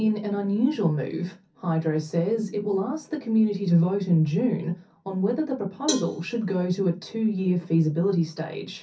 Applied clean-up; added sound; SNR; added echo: none; Cowbell; 13 dB; reverberation time 0.3 s.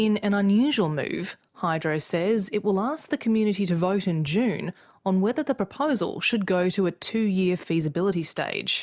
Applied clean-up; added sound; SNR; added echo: none; none; none; none.